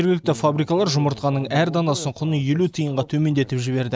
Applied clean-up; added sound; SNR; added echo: none; none; none; none.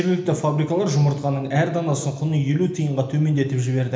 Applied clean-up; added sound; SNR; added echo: none; none; none; reverberation time 1.0 s.